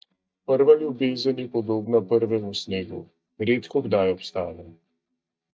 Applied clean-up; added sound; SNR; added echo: neural mask model DeepFilterNet 3.